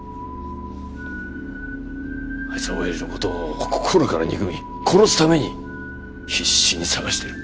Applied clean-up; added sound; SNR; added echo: none; none; none; none.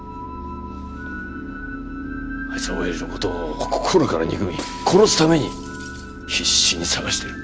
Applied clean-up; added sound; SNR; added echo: none; Shatter + Wind instrument, woodwind instrument; 20 dB; none.